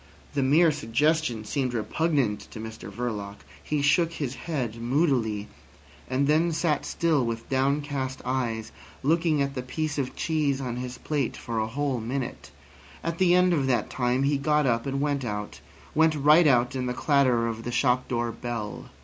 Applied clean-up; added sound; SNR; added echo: none; none; none; none.